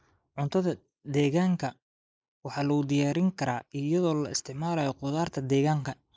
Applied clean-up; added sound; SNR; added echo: neural mask model Resemble Enhance denoiser.